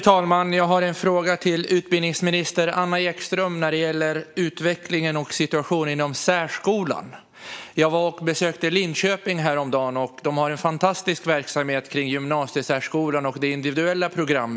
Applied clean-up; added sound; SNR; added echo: none; none; none; none.